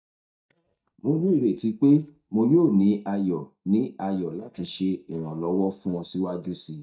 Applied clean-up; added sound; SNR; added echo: neural mask model DeepFilterNet 3.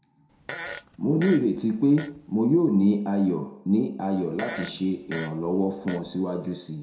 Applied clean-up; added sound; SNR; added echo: none; Fart; 15 dB; reverberation time 0.6 s.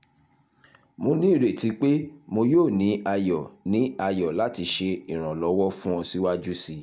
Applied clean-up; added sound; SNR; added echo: none; none; none; none.